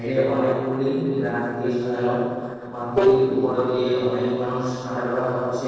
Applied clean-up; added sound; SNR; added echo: neural separator model SepFormer DNS4.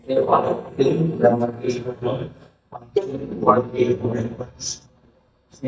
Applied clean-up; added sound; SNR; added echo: neural mask model DeepFilterNet 3.